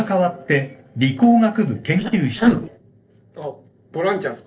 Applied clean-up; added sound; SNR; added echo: neural separator model SepFormer DNS4.